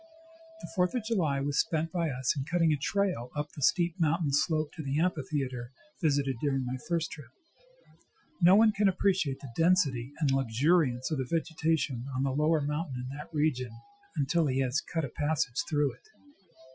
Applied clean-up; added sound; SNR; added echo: classical method Wiener filter.